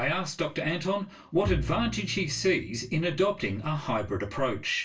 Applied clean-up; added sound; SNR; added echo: none; Bowed string instrument; 9 dB; reverberation time 0.2 s.